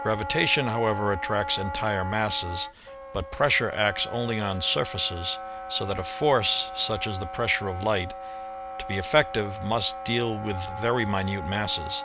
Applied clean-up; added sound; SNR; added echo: none; Wind instrument, woodwind instrument; 9 dB; none.